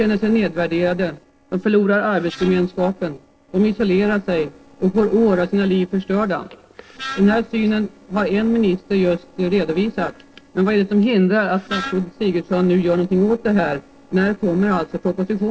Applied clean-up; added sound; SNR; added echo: neural separator model SepFormer DNS4.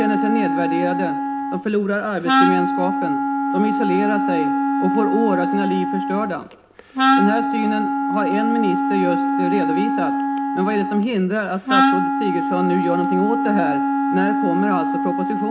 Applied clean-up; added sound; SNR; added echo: none; Wind instrument, woodwind instrument; -2 dB; reverberation time 0.3 s.